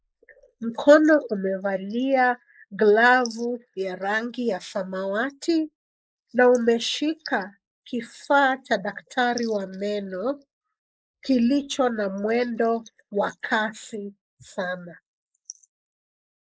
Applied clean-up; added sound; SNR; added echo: neural mask model Resemble Enhance denoiser.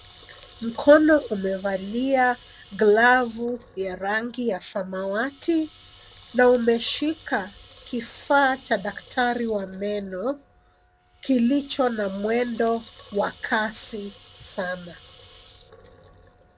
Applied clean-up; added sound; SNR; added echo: none; Water tap, faucet / Liquid; 16 dB; none.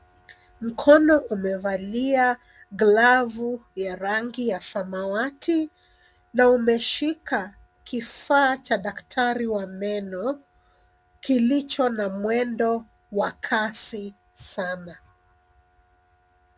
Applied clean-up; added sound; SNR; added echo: none; none; none; none.